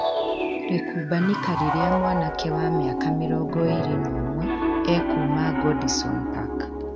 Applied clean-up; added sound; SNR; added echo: none; Piano; -1 dB; none.